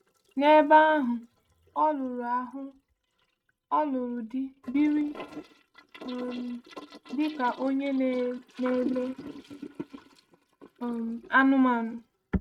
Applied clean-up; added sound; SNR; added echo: neural mask model RNNoise.